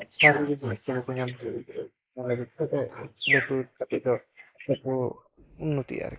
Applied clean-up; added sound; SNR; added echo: neural mask model Resemble Enhance denoiser.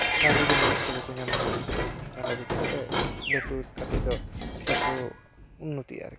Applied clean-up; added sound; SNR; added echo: none; Dishes, pots, and pans; -3 dB; none.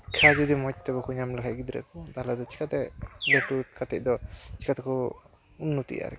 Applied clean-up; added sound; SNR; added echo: none; none; none; none.